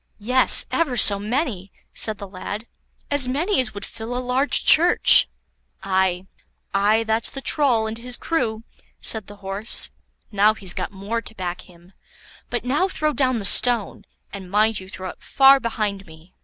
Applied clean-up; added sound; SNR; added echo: none; none; none; none.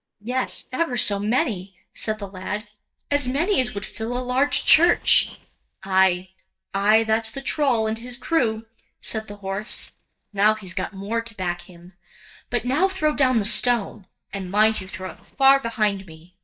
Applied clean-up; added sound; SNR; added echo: neural mask model DeepFilterNet 3.